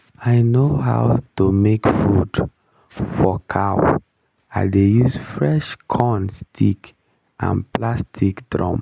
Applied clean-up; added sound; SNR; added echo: none; none; none; none.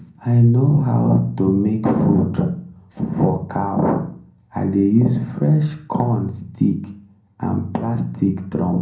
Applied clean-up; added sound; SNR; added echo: none; none; none; reverberation time 0.6 s.